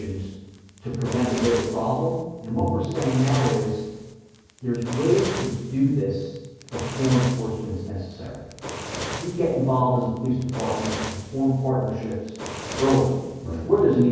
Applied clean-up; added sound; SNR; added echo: none; Fire; 11 dB; reverberation time 1.3 s.